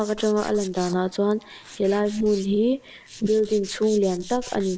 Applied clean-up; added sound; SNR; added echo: neural mask model Resemble Enhance denoiser.